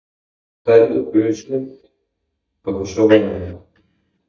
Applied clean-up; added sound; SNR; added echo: neural mask model DeepFilterNet 3.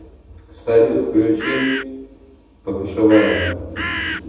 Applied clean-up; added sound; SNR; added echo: none; Bird; 5 dB; reverberation time 1.1 s.